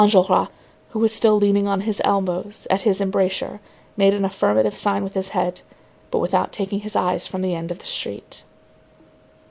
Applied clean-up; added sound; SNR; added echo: none; none; none; none.